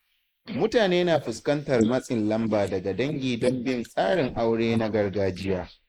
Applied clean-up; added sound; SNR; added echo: neural mask model Resemble Enhance denoiser.